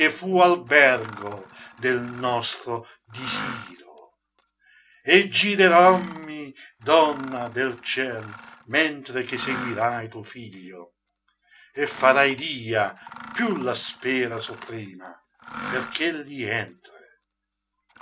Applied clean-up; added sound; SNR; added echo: none; Mechanisms; 17 dB; none.